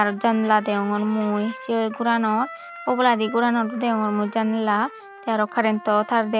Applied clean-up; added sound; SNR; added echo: none; Trumpet; 18 dB; none.